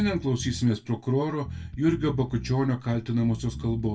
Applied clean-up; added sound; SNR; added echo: none; Bass guitar; 12 dB; reverberation time 0.2 s.